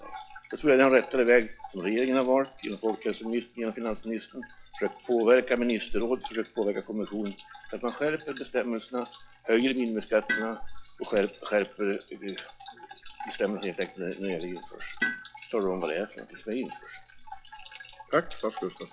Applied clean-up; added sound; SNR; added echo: classical method log-MMSE.